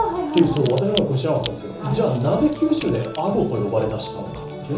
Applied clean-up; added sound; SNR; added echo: none; Crack; 18 dB; reverberation time 1.2 s.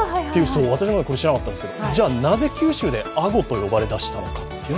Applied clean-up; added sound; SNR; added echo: none; none; none; none.